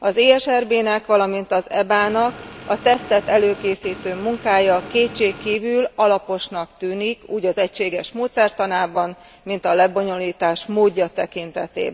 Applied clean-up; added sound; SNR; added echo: none; Motor vehicle (road) / Engine; 16 dB; none.